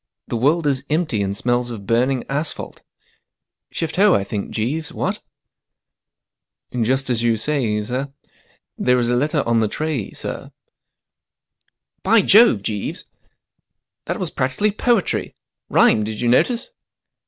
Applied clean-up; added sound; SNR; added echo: none; none; none; none.